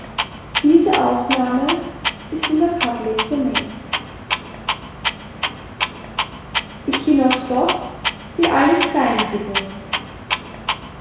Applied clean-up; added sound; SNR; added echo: none; Clock; 5 dB; reverberation time 1.1 s.